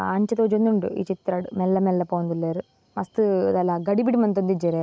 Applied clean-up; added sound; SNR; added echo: none; none; none; none.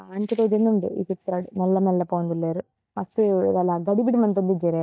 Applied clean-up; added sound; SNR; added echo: neural mask model DeepFilterNet 3.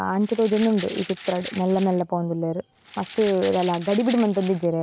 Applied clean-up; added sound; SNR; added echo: none; Rattle (instrument); 14 dB; none.